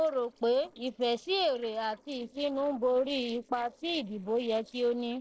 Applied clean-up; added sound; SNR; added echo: neural separator model SepFormer DNS4.